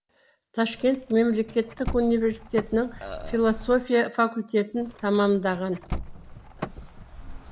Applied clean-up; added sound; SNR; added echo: none; Burping, eructation + Car; 12 dB; none.